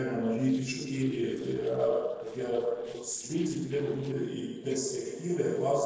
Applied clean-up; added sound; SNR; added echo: neural separator model SepFormer DNS4.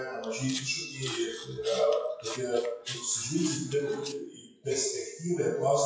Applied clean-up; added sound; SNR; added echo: classical method WPE with log-MMSE.